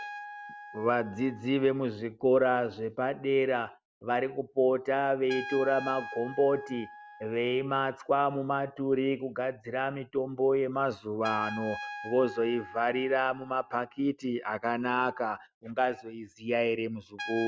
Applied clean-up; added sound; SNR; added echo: none; Trumpet; 16 dB; none.